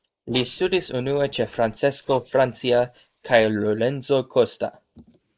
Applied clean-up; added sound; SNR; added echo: neural mask model Resemble Enhance denoiser.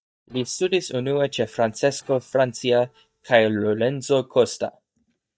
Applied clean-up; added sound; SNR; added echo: neural mask model DeepFilterNet 3.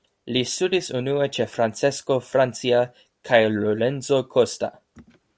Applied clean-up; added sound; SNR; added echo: none; none; none; none.